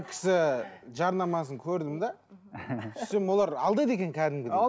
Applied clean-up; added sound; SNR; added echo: none; none; none; none.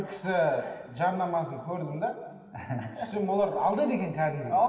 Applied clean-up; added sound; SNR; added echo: none; none; none; reverberation time 2.1 s.